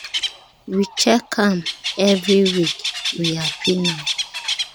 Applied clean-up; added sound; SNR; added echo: none; Bird; 6 dB; none.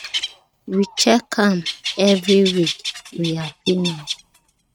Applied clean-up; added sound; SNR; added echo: neural mask model RNNoise.